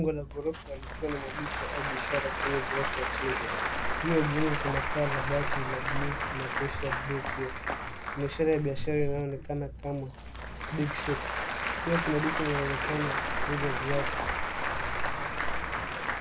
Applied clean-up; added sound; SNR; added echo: none; Applause / Crowd; -1 dB; none.